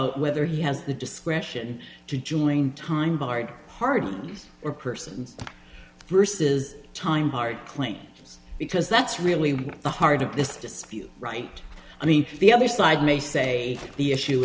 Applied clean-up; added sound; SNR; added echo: none; none; none; none.